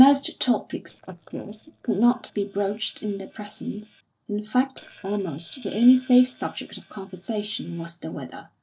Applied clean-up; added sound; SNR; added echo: neural separator model SepFormer DNS4.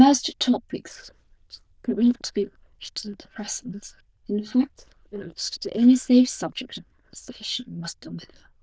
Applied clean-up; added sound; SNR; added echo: neural diffusion model UNIVERSE++.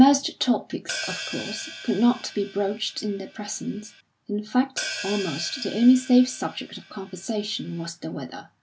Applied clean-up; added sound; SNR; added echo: none; Hi-hat; 13 dB; none.